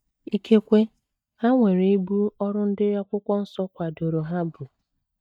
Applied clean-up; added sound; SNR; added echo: neural mask model DeepFilterNet 3.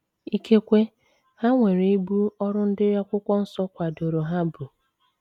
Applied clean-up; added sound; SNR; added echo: none; none; none; none.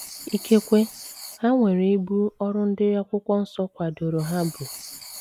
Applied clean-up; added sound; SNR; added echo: none; Writing; 18 dB; none.